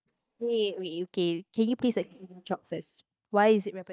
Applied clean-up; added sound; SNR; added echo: neural mask model DeepFilterNet 3.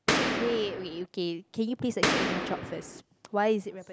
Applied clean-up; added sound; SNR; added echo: none; Boom; -3 dB; none.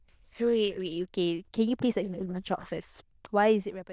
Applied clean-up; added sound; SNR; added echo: neural diffusion model UNIVERSE++.